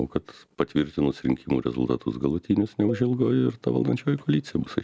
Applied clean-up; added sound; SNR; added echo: none; Cowbell; 18 dB; none.